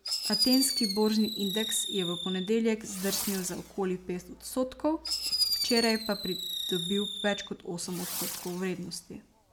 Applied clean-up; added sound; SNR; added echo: none; Fireworks; 3 dB; none.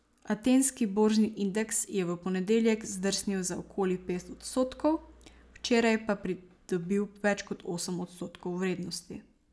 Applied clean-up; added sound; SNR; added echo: none; none; none; none.